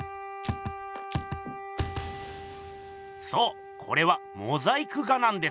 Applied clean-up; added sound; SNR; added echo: none; Wind instrument, woodwind instrument; 11 dB; none.